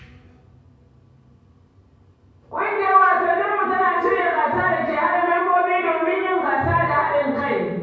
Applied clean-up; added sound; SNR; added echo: none; none; none; reverberation time 1.3 s.